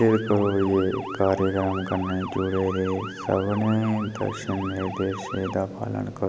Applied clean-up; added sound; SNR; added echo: none; Motor vehicle (road) / Siren; 12 dB; none.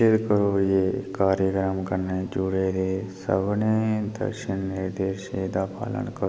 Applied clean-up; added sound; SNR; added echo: none; none; none; none.